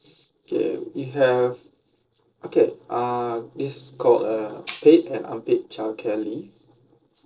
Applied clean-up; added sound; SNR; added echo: neural separator model SepFormer DNS4.